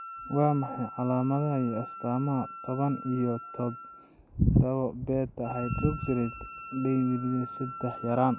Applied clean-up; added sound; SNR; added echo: none; Wind instrument, woodwind instrument; 14 dB; none.